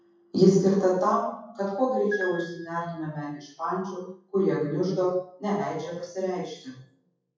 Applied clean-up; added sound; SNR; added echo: classical method WPE with log-MMSE.